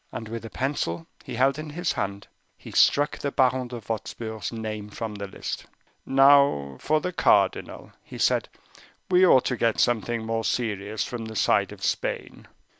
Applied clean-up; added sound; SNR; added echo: none; none; none; none.